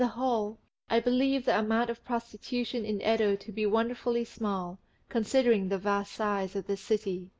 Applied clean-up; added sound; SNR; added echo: none; none; none; none.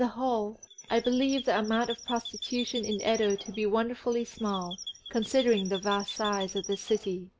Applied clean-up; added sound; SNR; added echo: none; Chirp, tweet; 12 dB; none.